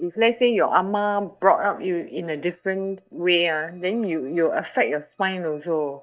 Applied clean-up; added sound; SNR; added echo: neural mask model DeepFilterNet 3.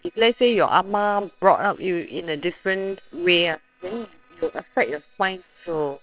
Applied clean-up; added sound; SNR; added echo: neural separator model SepFormer WHAM!.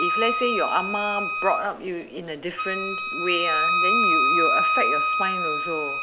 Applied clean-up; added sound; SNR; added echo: none; Wind instrument, woodwind instrument; -4 dB; none.